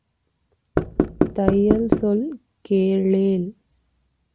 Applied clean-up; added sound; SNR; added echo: none; Knock; -1 dB; none.